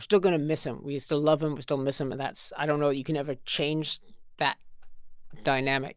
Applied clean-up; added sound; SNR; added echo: none; none; none; none.